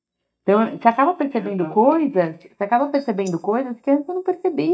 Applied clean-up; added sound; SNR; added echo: neural mask model DeepFilterNet 3.